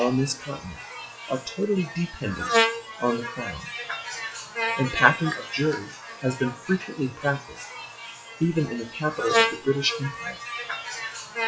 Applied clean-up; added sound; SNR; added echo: classical method WPE with log-MMSE.